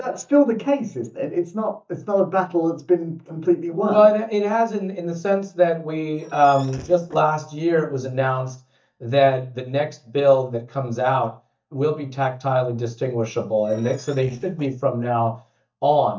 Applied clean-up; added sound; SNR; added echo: neural mask model DeepFilterNet 3.